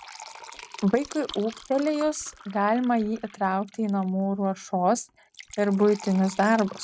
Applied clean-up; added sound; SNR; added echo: none; Fill (with liquid); 19 dB; none.